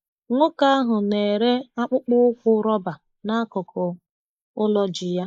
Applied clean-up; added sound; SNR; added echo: neural mask model Resemble Enhance denoiser.